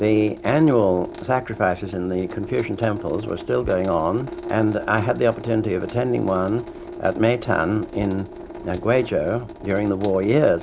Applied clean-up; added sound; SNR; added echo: none; Drip / Sink (filling or washing) / Water tap, faucet; 14 dB; none.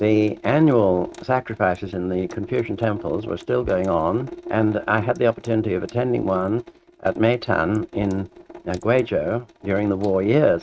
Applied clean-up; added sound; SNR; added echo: neural mask model RNNoise.